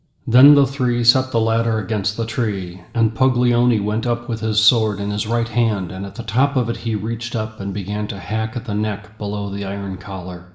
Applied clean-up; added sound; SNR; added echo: none; none; none; reverberation time 2.0 s.